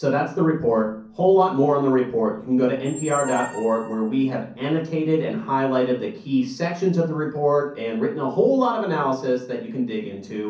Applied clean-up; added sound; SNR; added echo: none; Squeak; 17 dB; reverberation time 0.6 s.